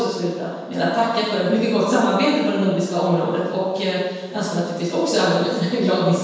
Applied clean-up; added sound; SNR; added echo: none; none; none; reverberation time 1.2 s.